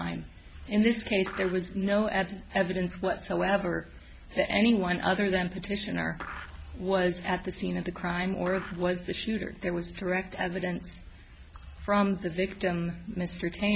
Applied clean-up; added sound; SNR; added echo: none; Skateboard; 13 dB; none.